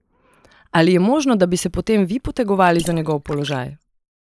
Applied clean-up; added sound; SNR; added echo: neural mask model Resemble Enhance denoiser.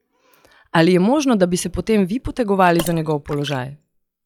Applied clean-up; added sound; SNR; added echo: classical method log-MMSE.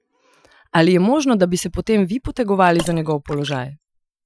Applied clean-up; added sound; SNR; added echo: classical method Wiener filter.